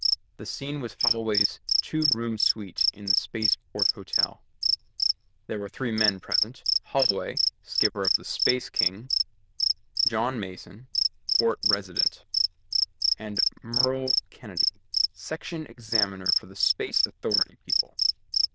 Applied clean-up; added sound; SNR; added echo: neural diffusion model UNIVERSE++.